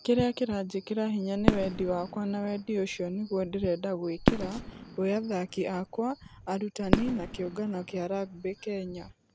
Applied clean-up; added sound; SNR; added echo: none; Fireworks; 3 dB; none.